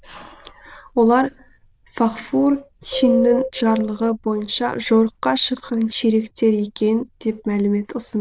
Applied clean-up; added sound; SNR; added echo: neural diffusion model UNIVERSE++.